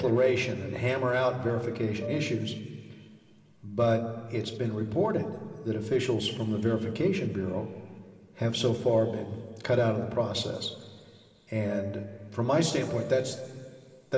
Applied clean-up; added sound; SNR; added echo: none; Piano; 10 dB; reverberation time 2.2 s.